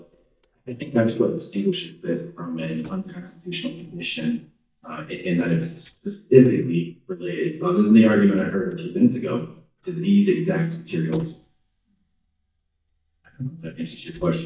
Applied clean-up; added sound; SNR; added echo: neural mask model DeepFilterNet 3.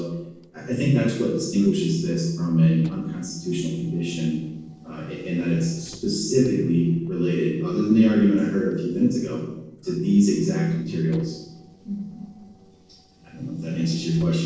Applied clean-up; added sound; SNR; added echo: neural separator model SepFormer DNS4.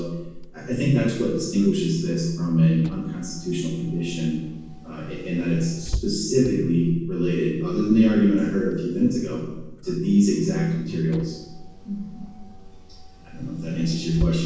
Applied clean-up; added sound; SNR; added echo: none; Engine / Car; 13 dB; reverberation time 1.2 s.